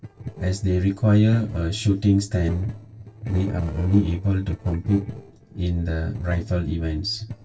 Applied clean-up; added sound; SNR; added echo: neural separator model SepFormer DNS4.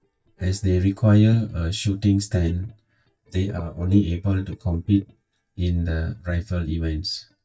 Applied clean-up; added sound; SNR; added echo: neural mask model DeepFilterNet 3.